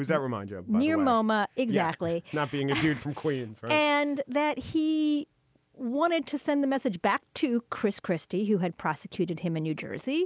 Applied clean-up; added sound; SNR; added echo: none; none; none; none.